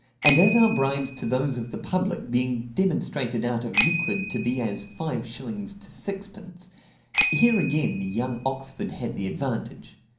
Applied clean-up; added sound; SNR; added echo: none; Bicycle bell; 2 dB; reverberation time 0.6 s.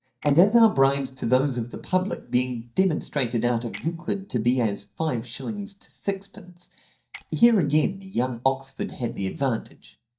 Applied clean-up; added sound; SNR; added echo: neural mask model DeepFilterNet 3.